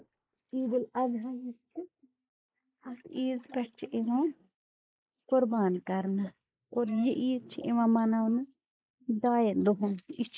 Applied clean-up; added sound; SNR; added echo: neural mask model Resemble Enhance denoiser.